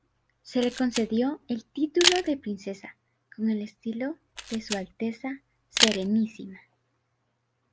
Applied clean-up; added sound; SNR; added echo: none; Camera; 2 dB; none.